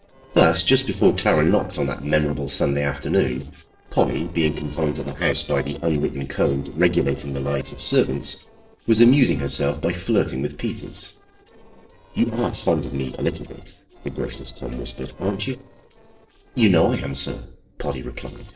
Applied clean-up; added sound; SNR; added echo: neural separator model SepFormer DNS4.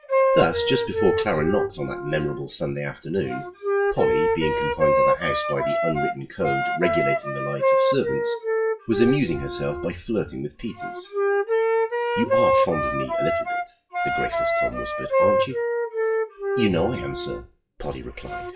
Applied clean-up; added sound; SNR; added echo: classical method WPE with log-MMSE.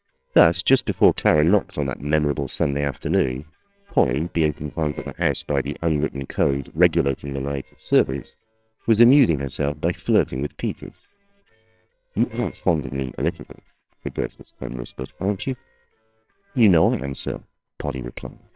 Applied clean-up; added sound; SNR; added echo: neural separator model SepFormer WHAMR!.